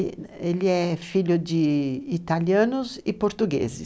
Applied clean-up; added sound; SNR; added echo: none; none; none; none.